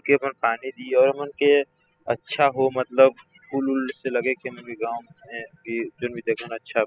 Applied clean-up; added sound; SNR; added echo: classical method spectral subtraction.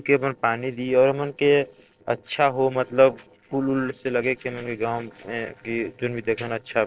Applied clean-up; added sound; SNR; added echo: neural separator model SepFormer DNS4.